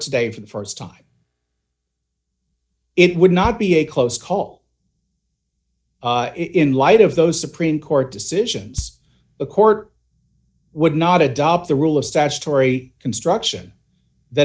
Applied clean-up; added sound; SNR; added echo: neural mask model DeepFilterNet 3.